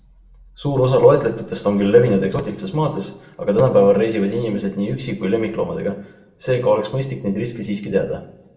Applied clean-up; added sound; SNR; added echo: none; none; none; reverberation time 0.6 s.